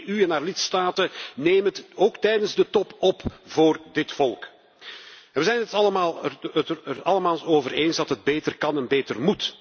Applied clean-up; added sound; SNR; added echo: none; none; none; none.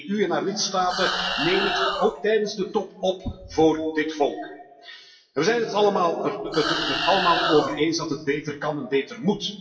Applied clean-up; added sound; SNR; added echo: classical method WPE with log-MMSE.